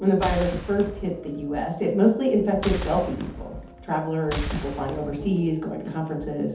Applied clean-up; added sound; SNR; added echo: none; Boom; 8 dB; reverberation time 0.6 s.